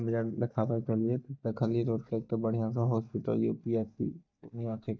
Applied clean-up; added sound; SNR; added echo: neural mask model DeepFilterNet 3.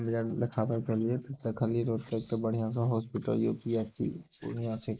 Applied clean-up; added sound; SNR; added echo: neural mask model Resemble Enhance denoiser.